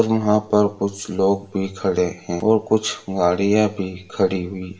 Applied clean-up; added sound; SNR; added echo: none; none; none; reverberation time 0.5 s.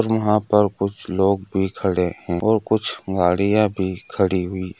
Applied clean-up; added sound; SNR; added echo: none; none; none; none.